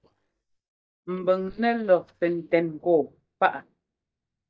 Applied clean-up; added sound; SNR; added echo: neural mask model DeepFilterNet 3.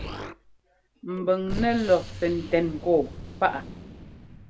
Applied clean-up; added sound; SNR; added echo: none; Explosion; 11 dB; none.